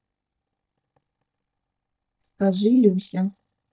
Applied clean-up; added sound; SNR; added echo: neural mask model DeepFilterNet 3.